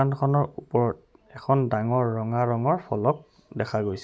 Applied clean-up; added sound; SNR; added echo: none; none; none; none.